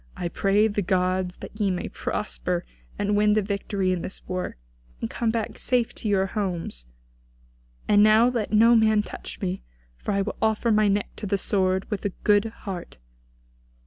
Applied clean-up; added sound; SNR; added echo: none; none; none; none.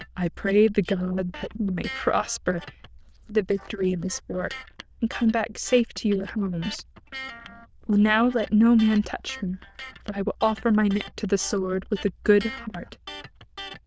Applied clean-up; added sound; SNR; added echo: neural diffusion model UNIVERSE++.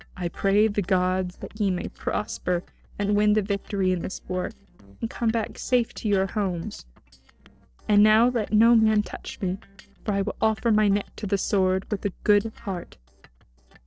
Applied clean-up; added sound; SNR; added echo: neural separator model SepFormer DNS4.